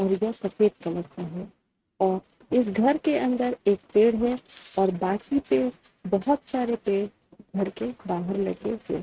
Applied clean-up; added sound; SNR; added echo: neural mask model RNNoise.